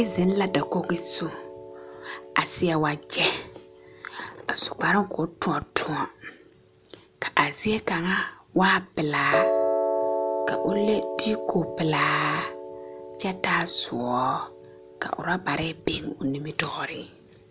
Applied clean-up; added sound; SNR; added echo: none; Piano; 6 dB; none.